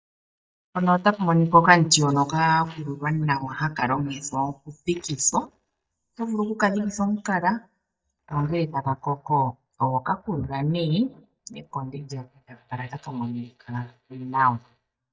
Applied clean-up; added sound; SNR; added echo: neural mask model DeepFilterNet 3.